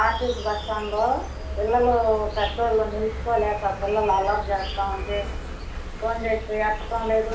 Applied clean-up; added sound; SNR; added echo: none; Insect; 8 dB; reverberation time 0.4 s.